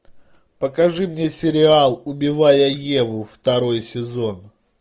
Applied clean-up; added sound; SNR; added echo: none; none; none; none.